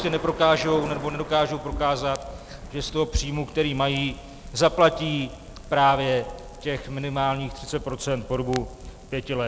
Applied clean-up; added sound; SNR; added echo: none; Crackle; 14 dB; none.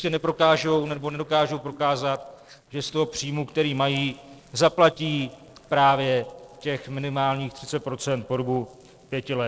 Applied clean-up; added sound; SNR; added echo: neural separator model SepFormer DNS4.